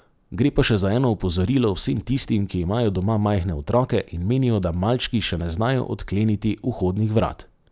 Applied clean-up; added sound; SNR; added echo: none; none; none; none.